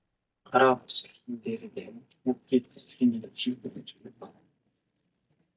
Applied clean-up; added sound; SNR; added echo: neural mask model DeepFilterNet 3.